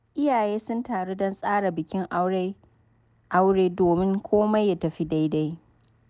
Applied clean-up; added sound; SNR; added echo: none; none; none; none.